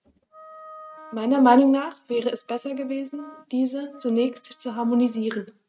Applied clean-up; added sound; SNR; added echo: neural mask model RNNoise.